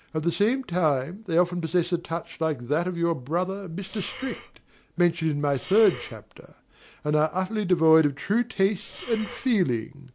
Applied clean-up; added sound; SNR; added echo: none; Breathing; 18 dB; none.